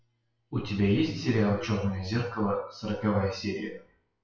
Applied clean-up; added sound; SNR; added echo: classical method WPE with log-MMSE.